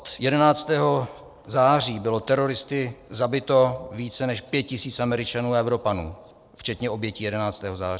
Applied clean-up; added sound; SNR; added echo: none; none; none; none.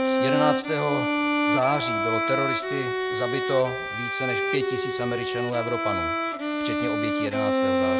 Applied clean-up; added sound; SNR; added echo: none; Bowed string instrument; -4 dB; none.